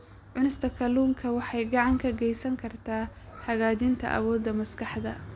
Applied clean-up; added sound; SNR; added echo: none; none; none; none.